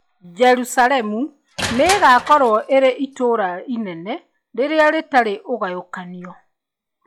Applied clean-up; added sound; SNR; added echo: classical method log-MMSE.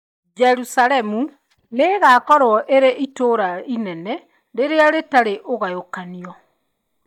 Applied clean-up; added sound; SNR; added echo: neural mask model DeepFilterNet 3.